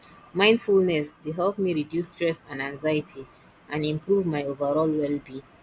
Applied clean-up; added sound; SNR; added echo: none; none; none; none.